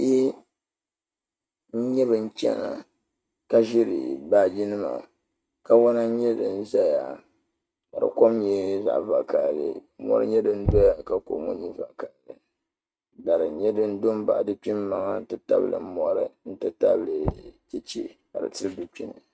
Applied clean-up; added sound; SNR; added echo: neural mask model RNNoise.